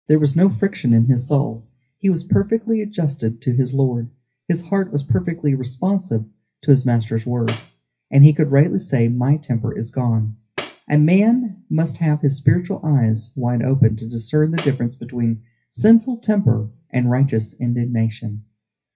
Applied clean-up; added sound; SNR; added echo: classical method WPE with log-MMSE.